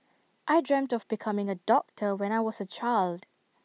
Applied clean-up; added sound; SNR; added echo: none; none; none; none.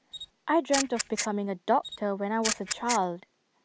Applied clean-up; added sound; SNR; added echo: none; Camera; 6 dB; none.